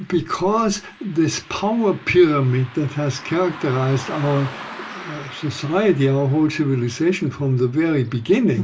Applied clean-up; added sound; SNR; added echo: none; Car passing by; 18 dB; reverberation time 0.2 s.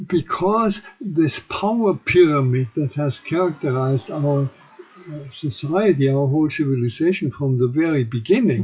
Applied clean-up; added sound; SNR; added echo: classical method WPE with log-MMSE.